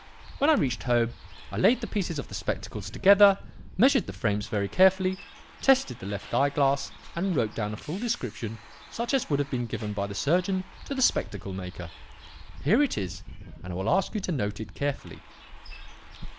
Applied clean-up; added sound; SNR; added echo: none; Bus; 16 dB; none.